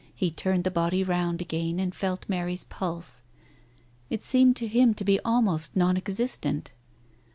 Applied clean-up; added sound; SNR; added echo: none; none; none; none.